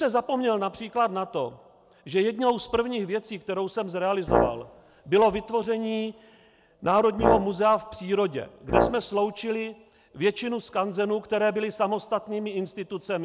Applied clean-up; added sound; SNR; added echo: none; Brass instrument; 1 dB; none.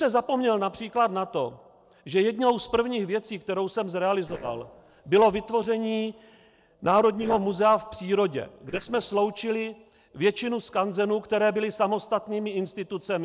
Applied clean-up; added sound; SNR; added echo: neural separator model SepFormer DNS4.